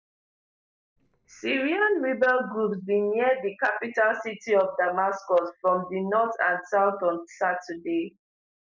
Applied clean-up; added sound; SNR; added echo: neural separator model SepFormer DNS4.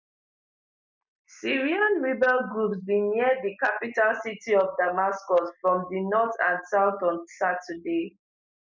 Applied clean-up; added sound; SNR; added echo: none; none; none; none.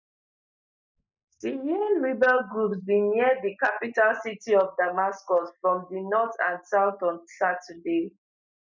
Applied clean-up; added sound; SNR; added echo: neural mask model DeepFilterNet 3.